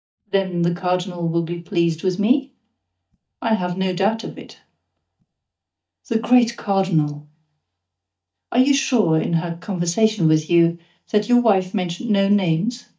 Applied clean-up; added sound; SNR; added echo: neural mask model DeepFilterNet 3.